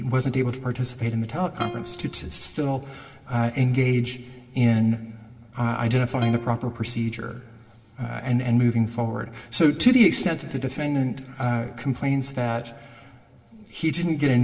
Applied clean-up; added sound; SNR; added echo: none; Plucked string instrument; 18 dB; reverberation time 1.7 s.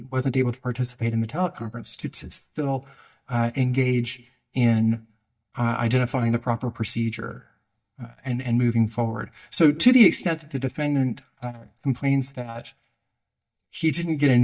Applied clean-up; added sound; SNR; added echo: neural mask model DeepFilterNet 3.